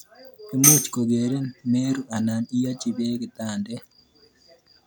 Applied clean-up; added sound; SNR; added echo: none; Tambourine; -2 dB; none.